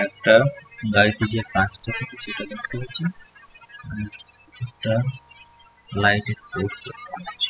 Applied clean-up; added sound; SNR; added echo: classical method spectral subtraction.